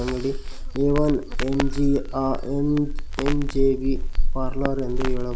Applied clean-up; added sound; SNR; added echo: none; Crackle; -2 dB; none.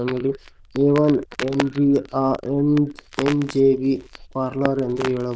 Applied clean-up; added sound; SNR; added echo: neural diffusion model UNIVERSE++.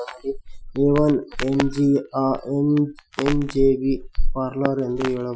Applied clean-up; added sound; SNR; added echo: classical method Wiener filter.